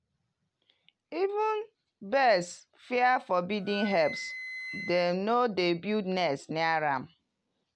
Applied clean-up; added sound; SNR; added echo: none; Wind instrument, woodwind instrument; 13 dB; none.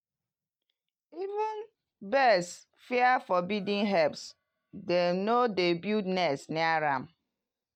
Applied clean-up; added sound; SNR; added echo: neural mask model DeepFilterNet 3.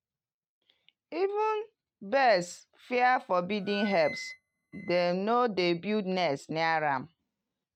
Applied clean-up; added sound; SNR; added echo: neural mask model RNNoise.